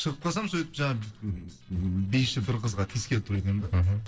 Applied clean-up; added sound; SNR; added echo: neural separator model SepFormer DNS4.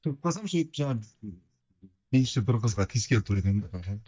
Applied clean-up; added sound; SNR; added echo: neural mask model DeepFilterNet 3.